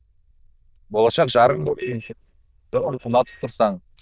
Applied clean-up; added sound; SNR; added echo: neural diffusion model UNIVERSE++.